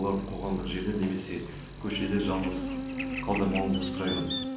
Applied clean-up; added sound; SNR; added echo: none; Buzz; 5 dB; none.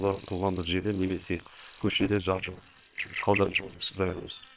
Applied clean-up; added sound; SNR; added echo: neural separator model SepFormer WHAM!.